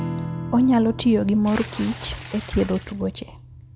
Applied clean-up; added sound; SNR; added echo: none; Strum + Water / Splash, splatter; 11 dB; none.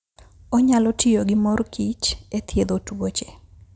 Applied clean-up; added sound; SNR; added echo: none; none; none; none.